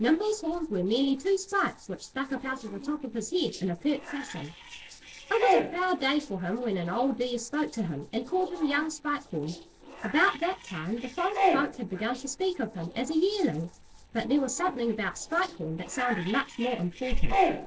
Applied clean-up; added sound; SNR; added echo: neural separator model SepFormer DNS4.